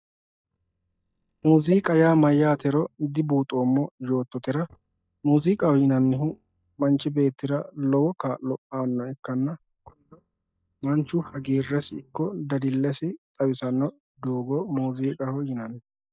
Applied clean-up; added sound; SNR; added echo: neural mask model DeepFilterNet 3.